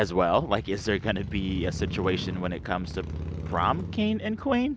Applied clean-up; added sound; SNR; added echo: none; Motorcycle; 7 dB; none.